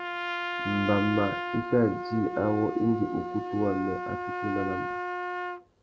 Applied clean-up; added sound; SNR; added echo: none; Trumpet; 4 dB; none.